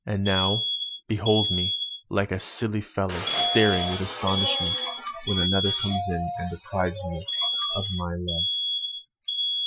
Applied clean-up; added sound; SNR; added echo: classical method Wiener filter.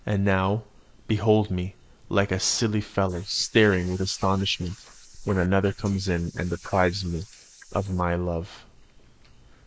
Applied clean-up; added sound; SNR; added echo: neural mask model Resemble Enhance denoiser.